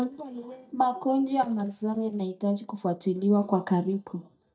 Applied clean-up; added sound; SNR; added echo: neural mask model DeepFilterNet 3.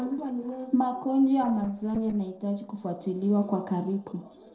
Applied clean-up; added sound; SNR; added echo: neural separator model SepFormer DNS4.